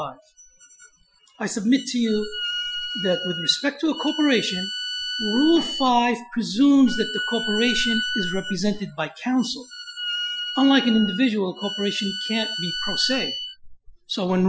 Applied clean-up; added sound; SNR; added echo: classical method Wiener filter.